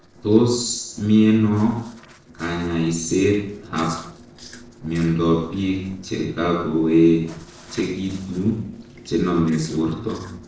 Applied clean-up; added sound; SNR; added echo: neural separator model SepFormer DNS4.